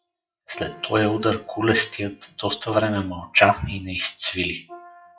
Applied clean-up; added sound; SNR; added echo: classical method WPE with log-MMSE.